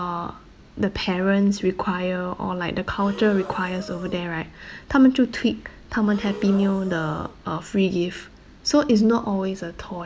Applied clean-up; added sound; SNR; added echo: none; Breathing; 16 dB; none.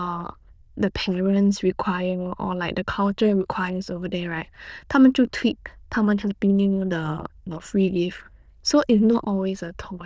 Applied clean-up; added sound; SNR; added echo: neural diffusion model UNIVERSE++.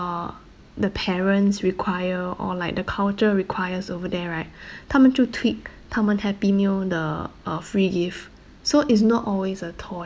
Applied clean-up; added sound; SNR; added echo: none; none; none; none.